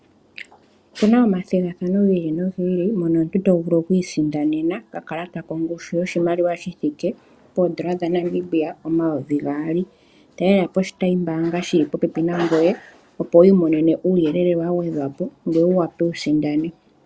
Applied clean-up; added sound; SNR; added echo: none; none; none; none.